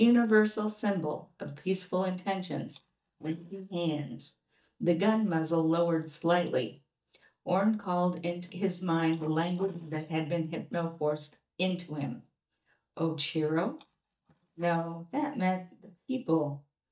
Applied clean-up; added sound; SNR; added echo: neural mask model DeepFilterNet 3.